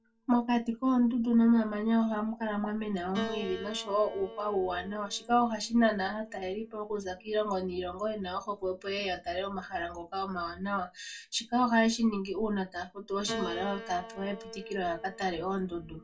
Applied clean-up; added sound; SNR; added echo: none; Piano; 16 dB; reverberation time 0.2 s.